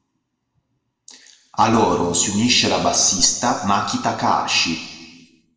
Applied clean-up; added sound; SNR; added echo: none; Rattle; 7 dB; reverberation time 1.2 s.